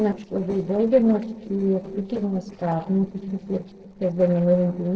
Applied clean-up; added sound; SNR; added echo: neural separator model SepFormer DNS4.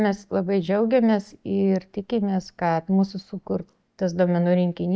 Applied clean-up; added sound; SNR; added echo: none; none; none; none.